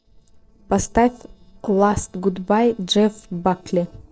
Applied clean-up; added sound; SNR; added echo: neural separator model SepFormer DNS4.